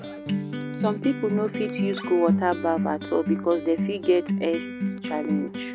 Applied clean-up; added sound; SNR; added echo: none; Acoustic guitar; 2 dB; none.